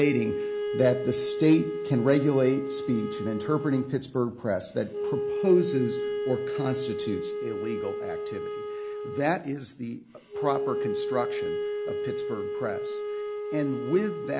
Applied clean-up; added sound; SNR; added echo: none; Wind instrument, woodwind instrument; 3 dB; none.